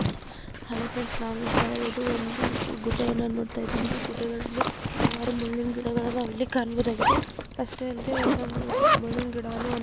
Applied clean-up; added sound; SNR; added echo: none; Zipper (clothing); -1 dB; none.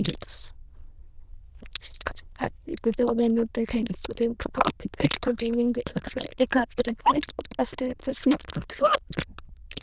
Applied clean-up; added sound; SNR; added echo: neural diffusion model UNIVERSE++.